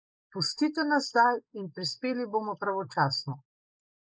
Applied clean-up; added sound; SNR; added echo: neural mask model Resemble Enhance denoiser.